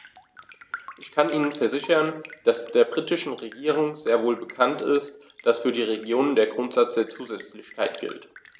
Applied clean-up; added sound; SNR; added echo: none; Raindrop; 20 dB; none.